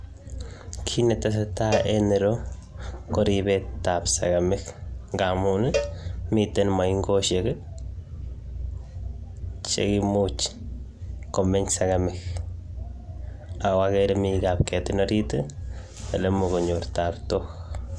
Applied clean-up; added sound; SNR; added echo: none; Cowbell; 10 dB; none.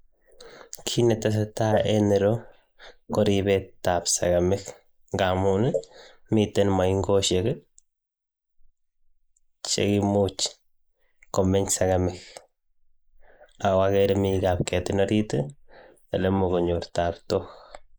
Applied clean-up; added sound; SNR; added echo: neural mask model Resemble Enhance denoiser.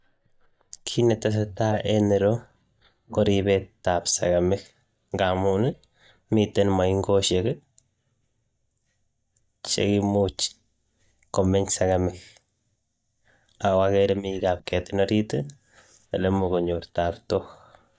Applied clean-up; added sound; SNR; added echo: neural mask model DeepFilterNet 3.